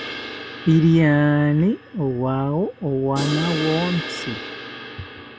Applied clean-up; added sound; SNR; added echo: none; Crash cymbal; 12 dB; none.